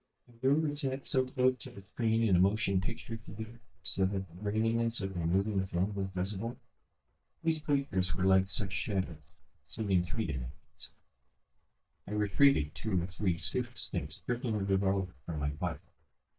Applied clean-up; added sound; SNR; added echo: neural mask model DeepFilterNet 3.